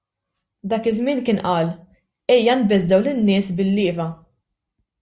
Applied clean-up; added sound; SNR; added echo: none; none; none; none.